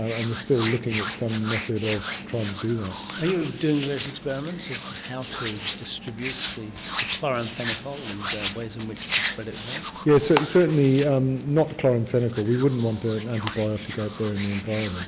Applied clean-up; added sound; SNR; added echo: none; Hands; 9 dB; none.